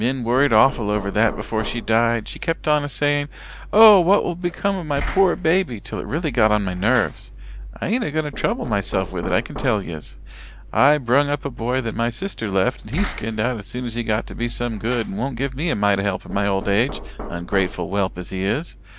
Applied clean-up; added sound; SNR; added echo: none; Knock; 12 dB; none.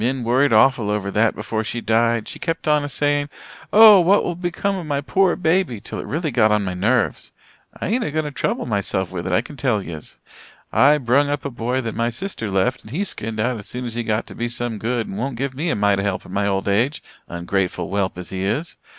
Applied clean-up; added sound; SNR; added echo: none; none; none; none.